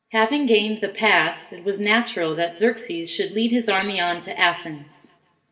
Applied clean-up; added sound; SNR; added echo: neural separator model SepFormer DNS4.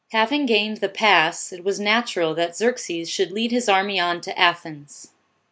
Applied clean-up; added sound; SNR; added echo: none; none; none; none.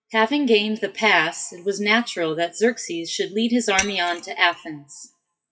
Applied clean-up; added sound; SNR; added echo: classical method WPE with log-MMSE.